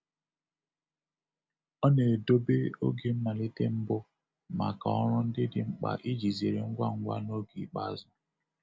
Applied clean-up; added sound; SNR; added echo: none; none; none; none.